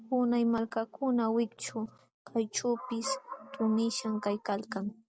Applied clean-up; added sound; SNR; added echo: none; none; none; none.